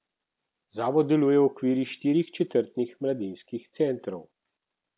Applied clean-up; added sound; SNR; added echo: none; none; none; none.